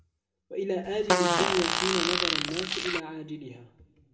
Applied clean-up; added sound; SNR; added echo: none; Fart; -5 dB; reverberation time 1.5 s.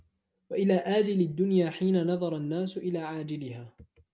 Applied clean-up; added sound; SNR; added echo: none; none; none; none.